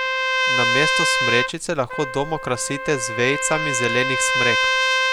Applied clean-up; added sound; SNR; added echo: none; Trumpet; -3 dB; none.